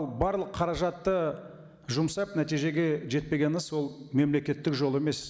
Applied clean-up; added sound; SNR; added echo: none; none; none; none.